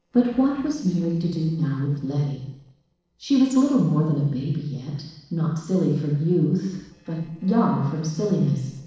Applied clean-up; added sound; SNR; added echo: neural separator model SepFormer DNS4.